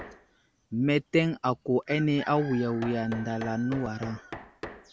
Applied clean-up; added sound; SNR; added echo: none; Knock; 16 dB; none.